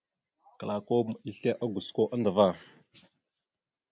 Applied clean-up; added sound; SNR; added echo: none; none; none; none.